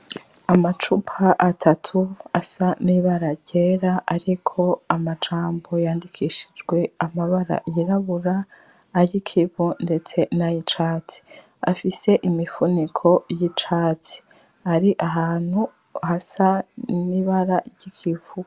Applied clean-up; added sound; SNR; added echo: none; none; none; none.